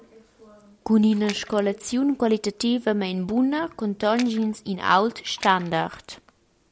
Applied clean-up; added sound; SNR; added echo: none; Splash, splatter; 17 dB; none.